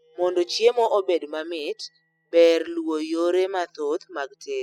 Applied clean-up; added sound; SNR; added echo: classical method spectral subtraction.